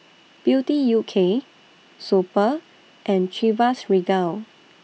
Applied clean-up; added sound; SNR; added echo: none; none; none; none.